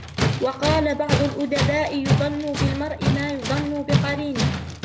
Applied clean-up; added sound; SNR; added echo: none; Tools; -1 dB; none.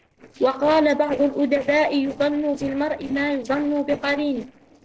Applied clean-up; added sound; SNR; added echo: neural separator model SepFormer DNS4.